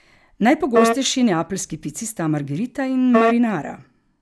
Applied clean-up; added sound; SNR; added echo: none; Wind instrument, woodwind instrument; 2 dB; none.